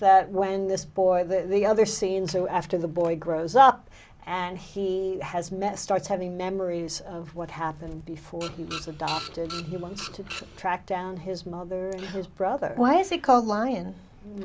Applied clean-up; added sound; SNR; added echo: none; Printer; 12 dB; none.